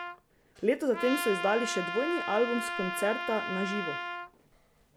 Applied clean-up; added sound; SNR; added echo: none; Trumpet; 5 dB; none.